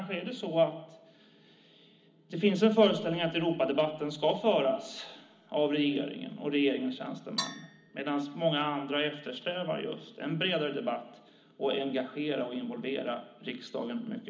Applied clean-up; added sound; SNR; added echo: none; Percussion; 11 dB; reverberation time 0.4 s.